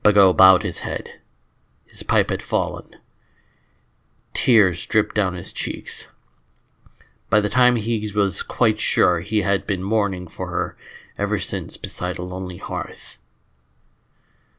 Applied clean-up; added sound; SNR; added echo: none; none; none; none.